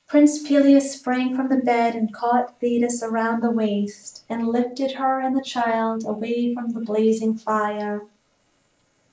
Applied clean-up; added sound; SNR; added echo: neural mask model Resemble Enhance denoiser.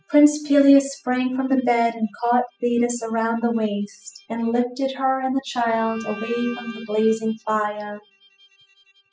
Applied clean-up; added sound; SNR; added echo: classical method spectral subtraction.